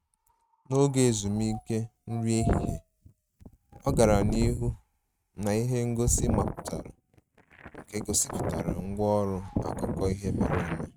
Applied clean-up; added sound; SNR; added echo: neural mask model RNNoise.